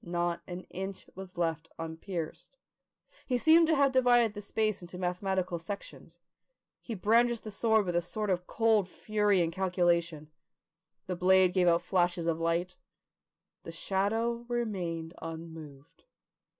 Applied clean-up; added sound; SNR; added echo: none; none; none; none.